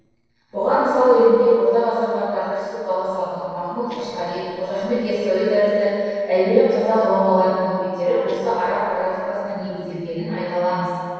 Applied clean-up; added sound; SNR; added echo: neural separator model SepFormer DNS4.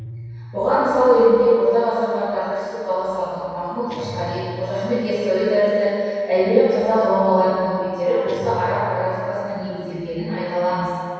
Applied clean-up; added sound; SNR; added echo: none; Guitar; 19 dB; reverberation time 2.2 s.